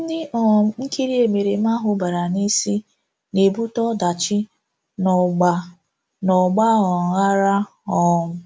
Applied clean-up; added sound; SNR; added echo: none; none; none; none.